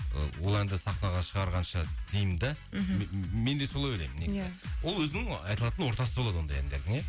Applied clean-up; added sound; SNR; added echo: none; none; none; none.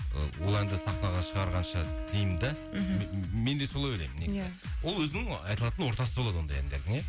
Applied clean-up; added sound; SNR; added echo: none; Wind instrument, woodwind instrument; 12 dB; none.